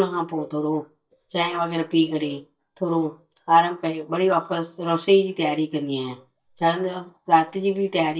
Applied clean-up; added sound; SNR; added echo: neural mask model DeepFilterNet 3.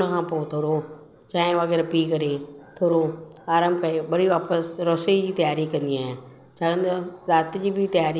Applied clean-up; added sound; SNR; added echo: none; none; none; none.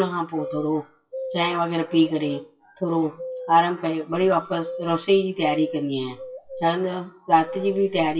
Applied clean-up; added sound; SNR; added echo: classical method WPE with log-MMSE.